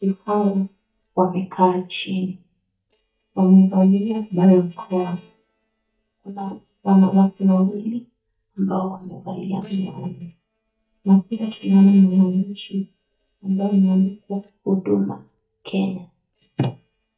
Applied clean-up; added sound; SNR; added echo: neural mask model DeepFilterNet 3.